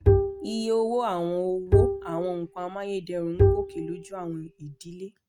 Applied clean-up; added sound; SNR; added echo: neural mask model RNNoise.